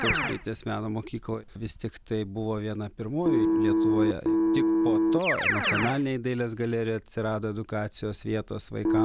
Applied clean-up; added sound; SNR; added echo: none; Keyboard (musical); -2 dB; none.